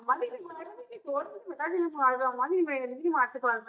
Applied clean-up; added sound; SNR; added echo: neural mask model DeepFilterNet 3.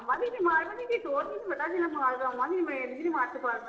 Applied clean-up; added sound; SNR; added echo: neural separator model SepFormer DNS4.